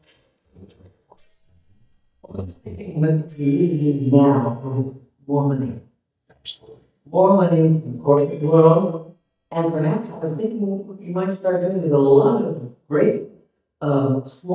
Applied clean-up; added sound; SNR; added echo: neural mask model DeepFilterNet 3.